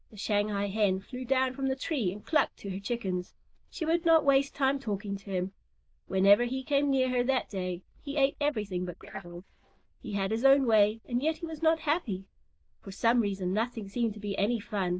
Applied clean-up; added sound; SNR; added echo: neural diffusion model UNIVERSE++.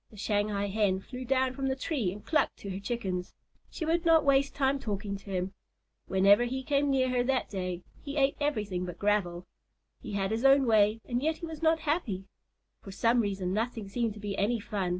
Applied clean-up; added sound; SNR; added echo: none; none; none; none.